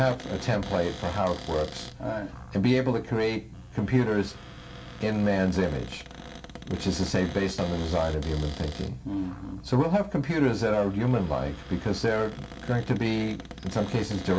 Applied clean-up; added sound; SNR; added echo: none; Cupboard open or close; 16 dB; reverberation time 0.2 s.